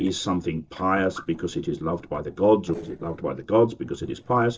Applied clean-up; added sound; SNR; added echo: neural separator model SepFormer DNS4.